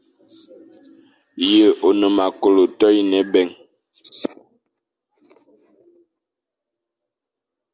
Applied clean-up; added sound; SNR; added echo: none; none; none; none.